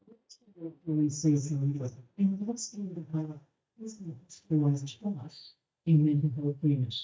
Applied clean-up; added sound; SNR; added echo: neural mask model DeepFilterNet 3.